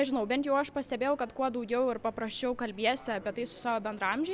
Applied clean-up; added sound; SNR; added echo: none; none; none; none.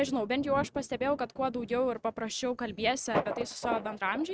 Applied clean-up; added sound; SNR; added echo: neural mask model RNNoise.